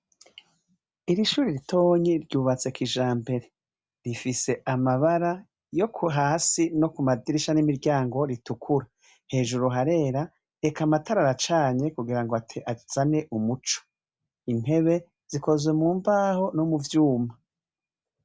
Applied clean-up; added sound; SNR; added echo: none; none; none; none.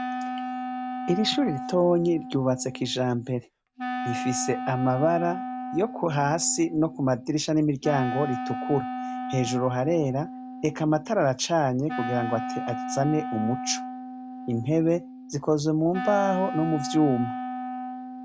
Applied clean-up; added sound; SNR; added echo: none; Wind instrument, woodwind instrument; 7 dB; none.